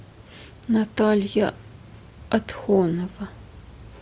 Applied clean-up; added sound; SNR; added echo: none; none; none; none.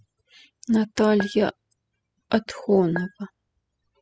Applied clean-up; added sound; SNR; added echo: classical method spectral subtraction.